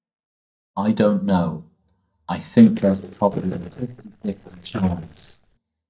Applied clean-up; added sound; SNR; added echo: neural mask model DeepFilterNet 3.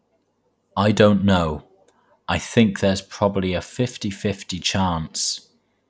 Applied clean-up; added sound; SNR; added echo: none; none; none; none.